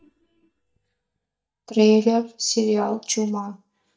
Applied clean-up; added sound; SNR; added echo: neural mask model DeepFilterNet 3.